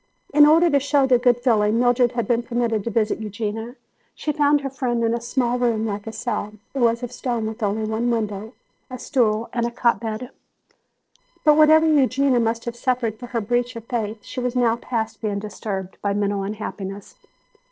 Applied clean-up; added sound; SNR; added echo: neural separator model SepFormer DNS4.